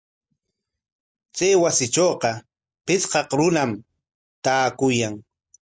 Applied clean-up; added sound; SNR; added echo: none; none; none; none.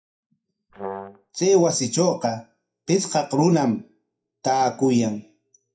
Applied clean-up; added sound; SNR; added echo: classical method WPE with log-MMSE.